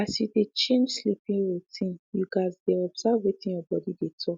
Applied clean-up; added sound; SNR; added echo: none; none; none; none.